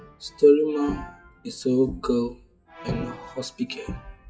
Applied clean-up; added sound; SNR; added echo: classical method WPE with log-MMSE.